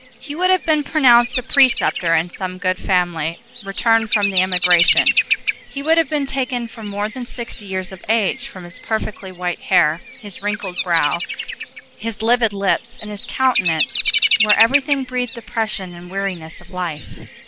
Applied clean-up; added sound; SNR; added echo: none; Bird vocalization, bird call, bird song; 2 dB; none.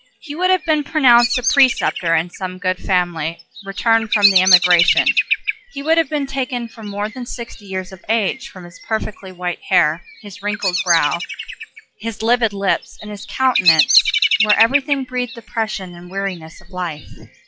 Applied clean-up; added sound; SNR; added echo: classical method log-MMSE.